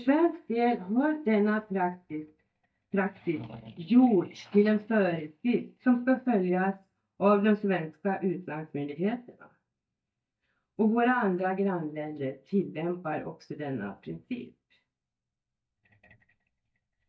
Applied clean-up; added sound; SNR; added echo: neural mask model DeepFilterNet 3.